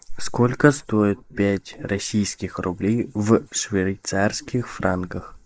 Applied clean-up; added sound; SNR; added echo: neural mask model Resemble Enhance denoiser.